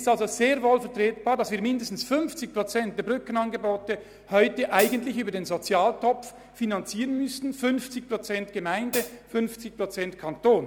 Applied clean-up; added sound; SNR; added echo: none; Hi-hat; 9 dB; none.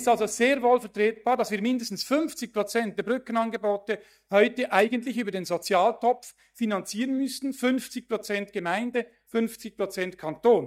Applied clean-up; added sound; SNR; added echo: neural mask model DeepFilterNet 3.